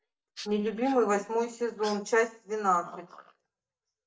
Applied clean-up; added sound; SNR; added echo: neural mask model DeepFilterNet 3.